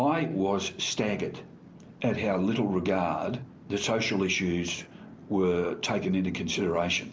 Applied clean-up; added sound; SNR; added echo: none; none; none; none.